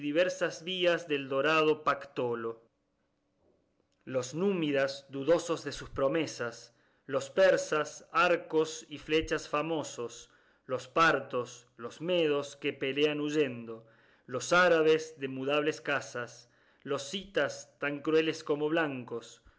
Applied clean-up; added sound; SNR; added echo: none; none; none; none.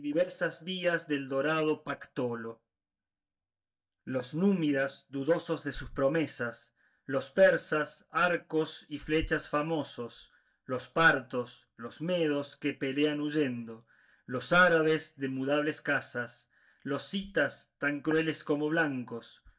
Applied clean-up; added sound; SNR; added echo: neural mask model DeepFilterNet 3.